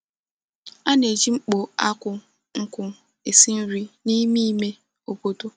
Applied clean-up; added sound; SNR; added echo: none; none; none; none.